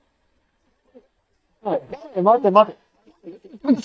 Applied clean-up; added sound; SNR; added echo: neural mask model DeepFilterNet 3.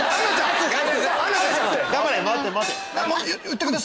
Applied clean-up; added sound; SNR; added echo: none; Gong; 13 dB; none.